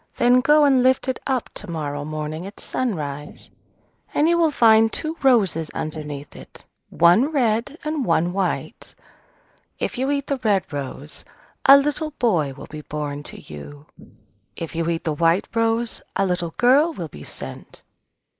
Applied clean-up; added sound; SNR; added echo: neural mask model Resemble Enhance denoiser.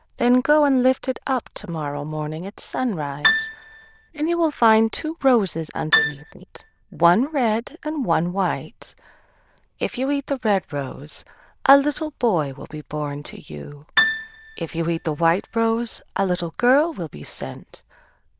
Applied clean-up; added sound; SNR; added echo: neural diffusion model UNIVERSE++.